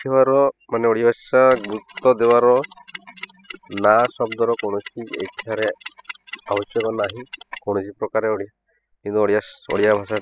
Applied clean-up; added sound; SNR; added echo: classical method spectral subtraction.